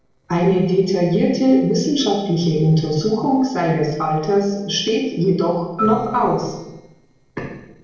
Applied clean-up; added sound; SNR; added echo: neural separator model SepFormer DNS4.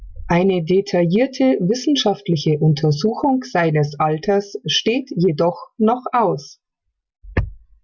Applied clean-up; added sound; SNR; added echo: none; none; none; none.